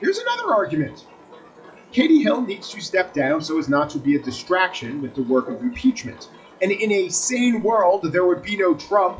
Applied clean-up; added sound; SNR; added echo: classical method WPE with log-MMSE.